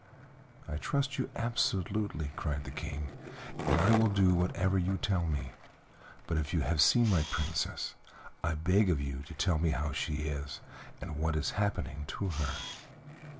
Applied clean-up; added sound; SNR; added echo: none; Camera + Skateboard; 12 dB; none.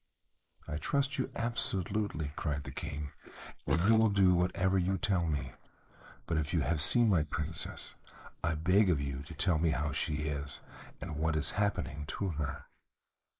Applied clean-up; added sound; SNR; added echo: neural mask model Resemble Enhance denoiser.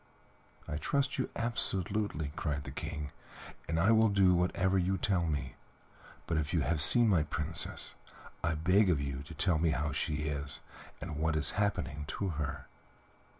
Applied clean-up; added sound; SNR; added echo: none; none; none; none.